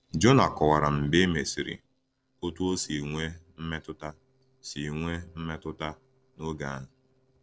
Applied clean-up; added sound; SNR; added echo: neural separator model SepFormer DNS4.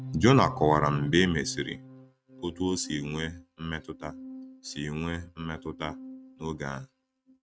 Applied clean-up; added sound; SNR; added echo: neural mask model RNNoise.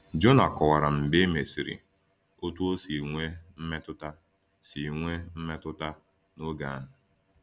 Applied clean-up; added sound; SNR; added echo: none; none; none; none.